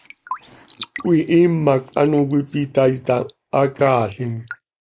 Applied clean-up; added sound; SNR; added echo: neural mask model Resemble Enhance denoiser.